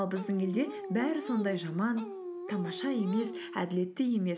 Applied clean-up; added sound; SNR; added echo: none; Dog; 9 dB; none.